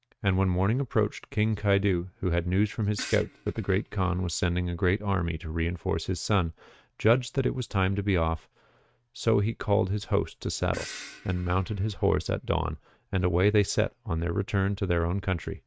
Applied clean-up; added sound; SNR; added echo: neural mask model RNNoise.